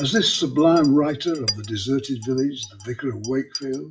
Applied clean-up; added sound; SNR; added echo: classical method WPE with log-MMSE.